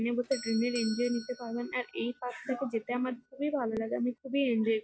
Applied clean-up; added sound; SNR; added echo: none; Doorbell; 17 dB; none.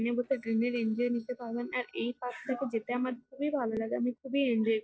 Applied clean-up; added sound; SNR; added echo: neural separator model SepFormer DNS4.